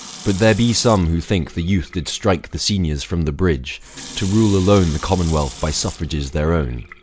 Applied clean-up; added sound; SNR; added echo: none; Sink (filling or washing) / Water tap, faucet; 18 dB; none.